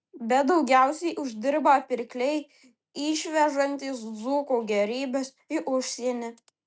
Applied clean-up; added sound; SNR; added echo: none; none; none; none.